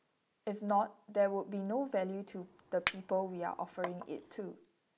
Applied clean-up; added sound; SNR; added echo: none; Chink, clink; -2 dB; none.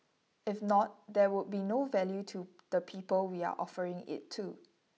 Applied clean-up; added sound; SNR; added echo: none; none; none; none.